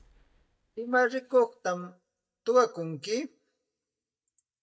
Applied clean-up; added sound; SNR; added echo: neural mask model DeepFilterNet 3.